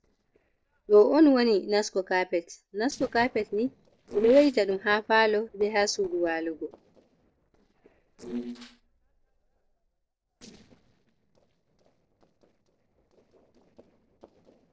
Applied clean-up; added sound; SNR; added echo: neural separator model SepFormer DNS4.